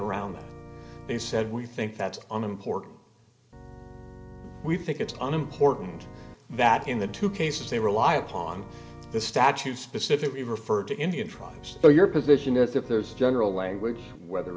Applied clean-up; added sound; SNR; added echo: none; Organ; 19 dB; reverberation time 0.4 s.